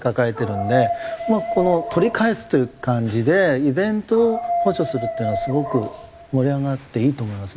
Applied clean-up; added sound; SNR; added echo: none; Dog; 8 dB; none.